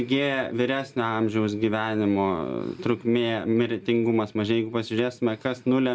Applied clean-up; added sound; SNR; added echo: none; none; none; none.